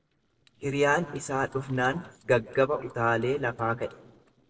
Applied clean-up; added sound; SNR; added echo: neural separator model SepFormer DNS4.